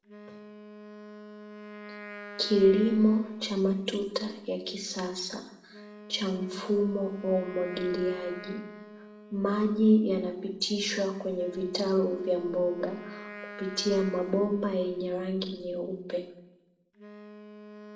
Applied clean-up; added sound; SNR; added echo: none; Wind instrument, woodwind instrument; 17 dB; reverberation time 0.7 s.